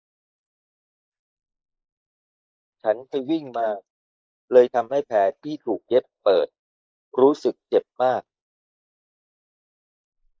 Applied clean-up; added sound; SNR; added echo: neural mask model Resemble Enhance denoiser.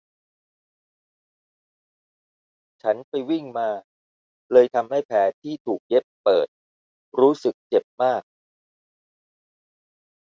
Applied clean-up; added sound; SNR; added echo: none; none; none; none.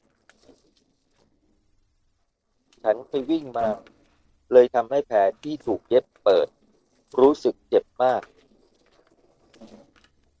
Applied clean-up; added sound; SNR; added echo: neural separator model SepFormer DNS4.